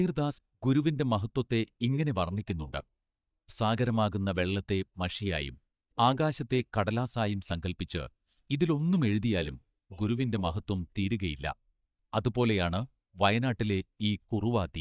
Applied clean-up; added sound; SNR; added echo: neural mask model DeepFilterNet 3.